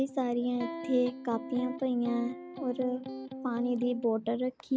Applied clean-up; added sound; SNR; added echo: none; Electric guitar; 10 dB; none.